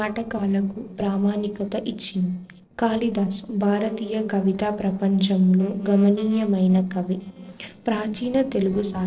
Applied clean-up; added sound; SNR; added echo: neural separator model SepFormer DNS4.